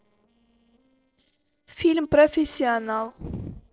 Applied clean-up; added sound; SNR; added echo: neural separator model SepFormer DNS4.